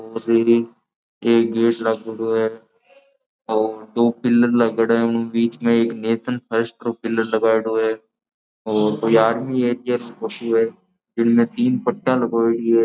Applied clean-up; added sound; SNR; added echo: none; none; none; none.